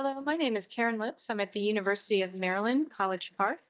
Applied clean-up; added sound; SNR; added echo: neural mask model DeepFilterNet 3.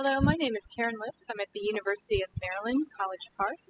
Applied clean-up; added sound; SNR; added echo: classical method spectral subtraction.